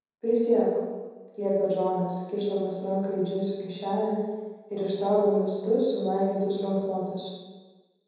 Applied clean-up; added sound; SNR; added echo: none; none; none; reverberation time 1.2 s.